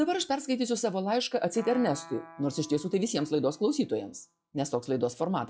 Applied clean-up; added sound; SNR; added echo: classical method log-MMSE.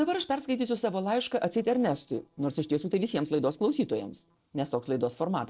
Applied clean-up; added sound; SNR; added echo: neural separator model SepFormer DNS4.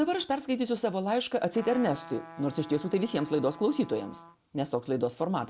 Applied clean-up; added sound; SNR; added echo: none; Trumpet; 20 dB; none.